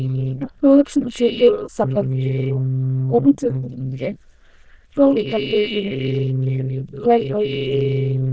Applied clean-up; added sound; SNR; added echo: neural diffusion model UNIVERSE++.